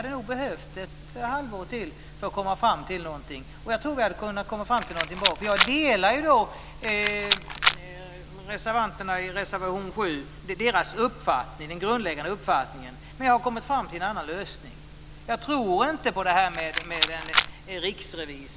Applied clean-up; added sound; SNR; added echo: none; Rattle; -1 dB; none.